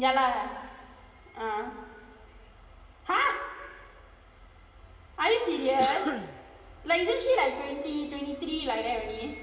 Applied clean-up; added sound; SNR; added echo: none; Cough; 7 dB; reverberation time 2.4 s.